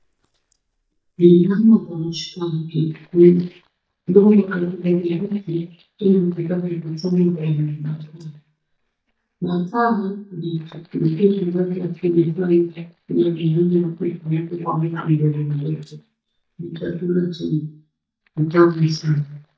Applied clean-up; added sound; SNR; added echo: neural mask model DeepFilterNet 3.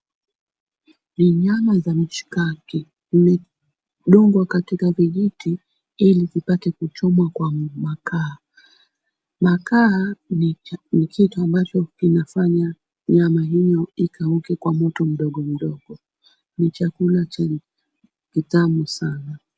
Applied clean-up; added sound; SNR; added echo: none; none; none; none.